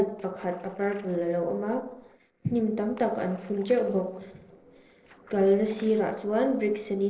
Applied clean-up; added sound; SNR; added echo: neural separator model SepFormer DNS4.